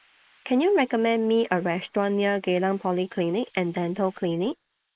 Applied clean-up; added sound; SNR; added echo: neural mask model Resemble Enhance denoiser.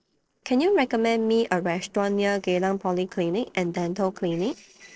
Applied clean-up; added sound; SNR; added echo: neural separator model SepFormer DNS4.